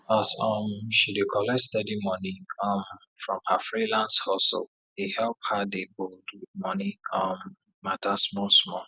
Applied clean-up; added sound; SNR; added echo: none; none; none; none.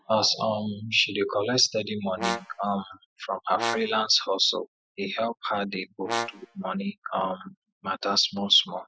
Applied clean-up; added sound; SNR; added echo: classical method Wiener filter.